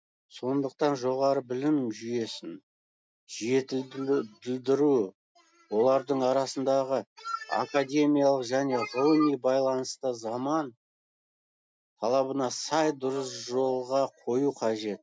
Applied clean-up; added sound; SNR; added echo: none; none; none; none.